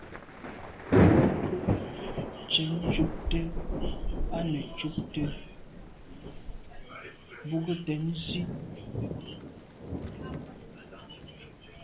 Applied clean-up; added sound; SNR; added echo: none; Thunder / Rain; -5 dB; none.